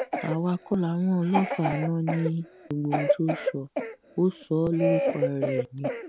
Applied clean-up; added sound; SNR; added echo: none; Cough; 3 dB; none.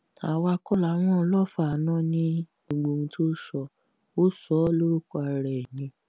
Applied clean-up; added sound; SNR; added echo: none; none; none; none.